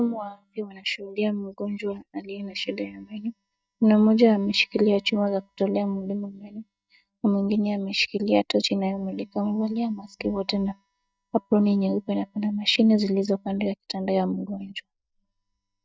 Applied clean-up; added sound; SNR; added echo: neural mask model DeepFilterNet 3.